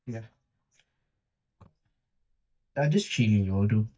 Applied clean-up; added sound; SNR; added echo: neural mask model DeepFilterNet 3.